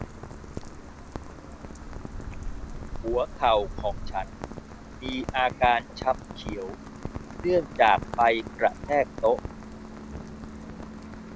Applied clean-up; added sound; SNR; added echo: none; Rain; 9 dB; none.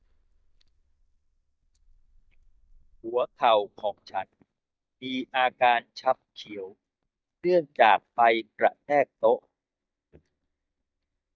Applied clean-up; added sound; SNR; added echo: neural mask model DeepFilterNet 3.